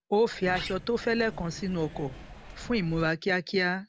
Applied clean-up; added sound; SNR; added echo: none; Sliding door; 13 dB; none.